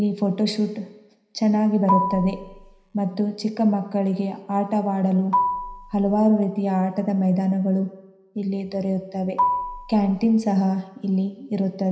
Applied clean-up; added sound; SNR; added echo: none; Marimba, xylophone; 5 dB; reverberation time 0.9 s.